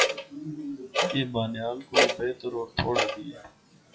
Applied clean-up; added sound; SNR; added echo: classical method WPE with log-MMSE.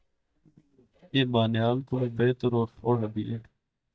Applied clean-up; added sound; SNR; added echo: neural mask model DeepFilterNet 3.